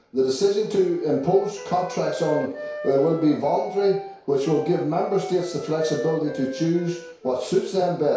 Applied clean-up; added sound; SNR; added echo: none; Wind instrument, woodwind instrument; 15 dB; reverberation time 0.6 s.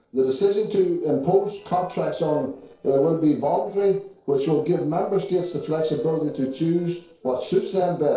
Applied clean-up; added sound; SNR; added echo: neural separator model SepFormer DNS4.